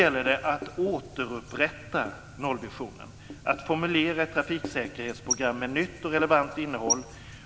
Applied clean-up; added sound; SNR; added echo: none; Writing; 11 dB; none.